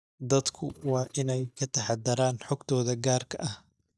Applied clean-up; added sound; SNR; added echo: neural mask model DeepFilterNet 3.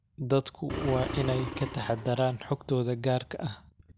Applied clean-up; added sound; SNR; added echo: none; Engine; 8 dB; none.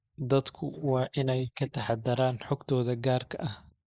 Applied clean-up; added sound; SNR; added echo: neural mask model Resemble Enhance denoiser.